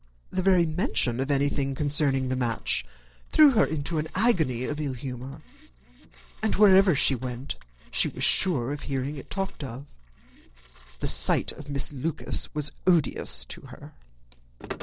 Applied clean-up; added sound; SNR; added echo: neural separator model SepFormer DNS4.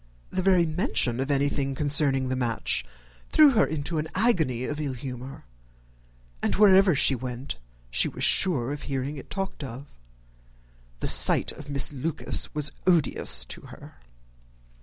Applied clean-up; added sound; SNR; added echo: none; none; none; none.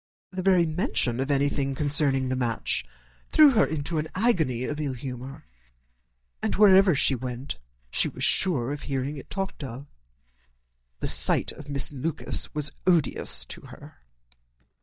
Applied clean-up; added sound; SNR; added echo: neural mask model DeepFilterNet 3.